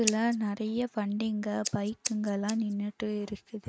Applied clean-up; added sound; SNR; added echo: neural mask model RNNoise.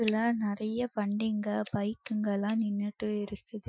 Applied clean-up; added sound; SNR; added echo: classical method Wiener filter.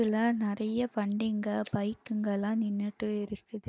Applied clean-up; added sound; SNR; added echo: neural mask model DeepFilterNet 3.